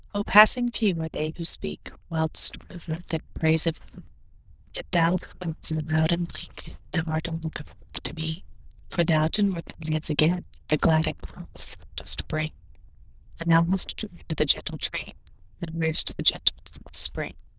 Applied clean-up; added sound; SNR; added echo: neural diffusion model UNIVERSE++.